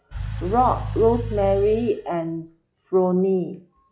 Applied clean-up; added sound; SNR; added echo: classical method log-MMSE.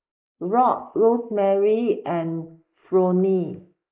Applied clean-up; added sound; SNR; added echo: neural mask model Resemble Enhance denoiser.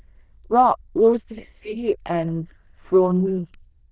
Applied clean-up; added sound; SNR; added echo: neural diffusion model UNIVERSE++.